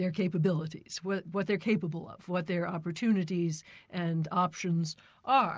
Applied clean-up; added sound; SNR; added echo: none; none; none; none.